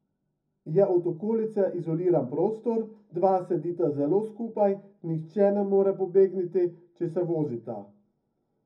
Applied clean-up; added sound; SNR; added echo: none; none; none; reverberation time 0.4 s.